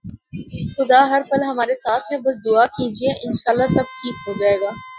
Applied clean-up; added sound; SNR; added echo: classical method Wiener filter.